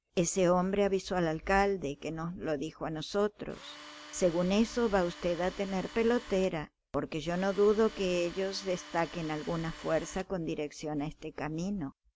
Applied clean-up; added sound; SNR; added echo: none; Tools; 17 dB; none.